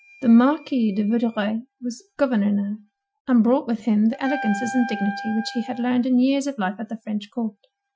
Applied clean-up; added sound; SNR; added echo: classical method Wiener filter.